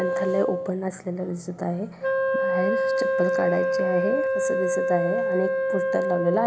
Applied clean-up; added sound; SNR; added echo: none; Wind instrument, woodwind instrument; -3 dB; none.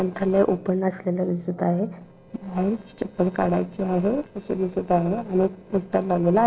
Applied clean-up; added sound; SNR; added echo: neural separator model SepFormer DNS4.